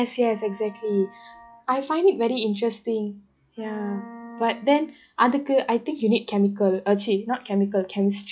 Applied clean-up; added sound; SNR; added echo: classical method log-MMSE.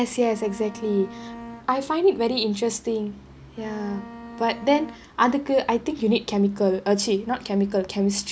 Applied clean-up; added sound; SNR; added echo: none; Bowed string instrument; 15 dB; none.